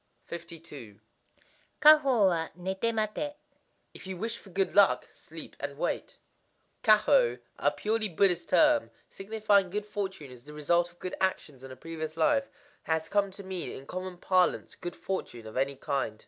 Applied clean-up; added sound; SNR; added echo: none; none; none; none.